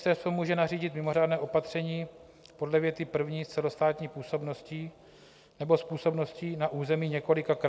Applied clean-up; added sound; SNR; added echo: none; none; none; none.